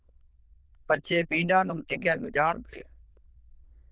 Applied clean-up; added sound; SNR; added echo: neural diffusion model UNIVERSE++.